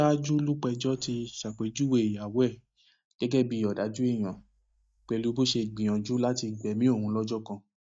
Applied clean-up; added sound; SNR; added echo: neural mask model DeepFilterNet 3.